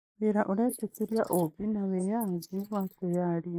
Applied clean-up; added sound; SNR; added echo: neural mask model Resemble Enhance denoiser.